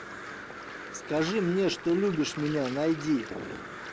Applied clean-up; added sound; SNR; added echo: none; Waves, surf + Crow; 12 dB; none.